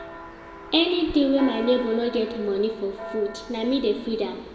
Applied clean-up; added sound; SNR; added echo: none; Church bell; 14 dB; reverberation time 1.5 s.